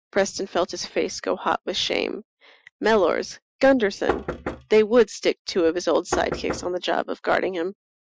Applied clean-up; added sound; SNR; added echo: classical method Wiener filter.